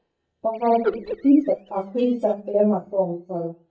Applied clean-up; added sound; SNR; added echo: neural mask model DeepFilterNet 3.